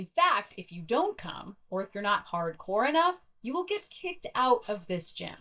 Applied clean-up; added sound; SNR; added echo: neural mask model DeepFilterNet 3.